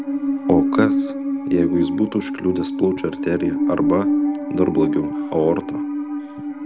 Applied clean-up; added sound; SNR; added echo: none; Musical instrument; 0 dB; none.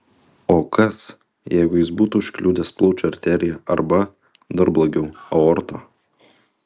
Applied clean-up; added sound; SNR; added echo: none; none; none; none.